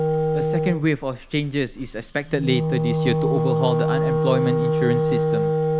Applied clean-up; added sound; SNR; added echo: none; Wind instrument, woodwind instrument; -3 dB; none.